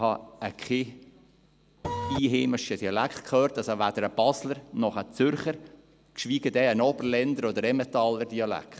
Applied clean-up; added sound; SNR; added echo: none; Printer; 3 dB; none.